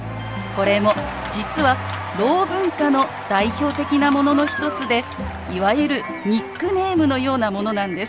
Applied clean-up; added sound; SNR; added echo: none; Applause / Cheering; 11 dB; none.